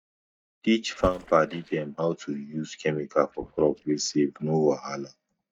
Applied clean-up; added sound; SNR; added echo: neural mask model DeepFilterNet 3.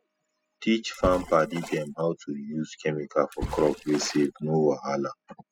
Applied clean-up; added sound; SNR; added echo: classical method spectral subtraction.